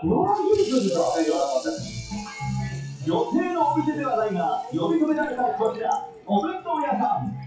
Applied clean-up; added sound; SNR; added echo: classical method WPE with log-MMSE.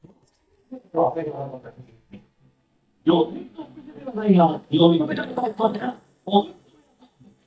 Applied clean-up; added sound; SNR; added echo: neural mask model DeepFilterNet 3.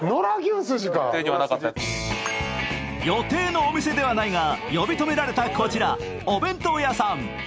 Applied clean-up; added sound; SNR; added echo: none; none; none; none.